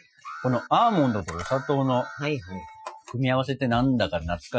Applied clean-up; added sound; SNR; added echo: classical method Wiener filter.